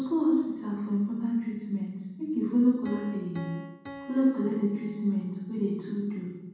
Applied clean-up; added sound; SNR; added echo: none; Piano; 20 dB; reverberation time 1.1 s.